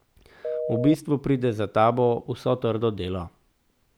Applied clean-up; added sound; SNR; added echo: none; Telephone; 6 dB; none.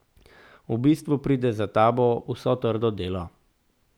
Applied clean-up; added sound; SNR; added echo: none; none; none; none.